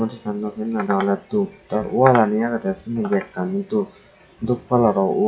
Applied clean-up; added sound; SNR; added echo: classical method WPE with log-MMSE.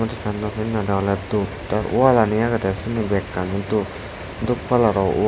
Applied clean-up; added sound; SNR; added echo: none; none; none; none.